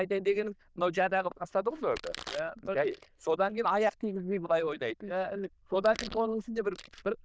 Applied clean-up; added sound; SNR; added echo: neural diffusion model UNIVERSE++.